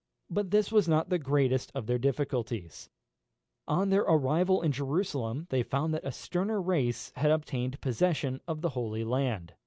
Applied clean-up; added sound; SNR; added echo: none; none; none; none.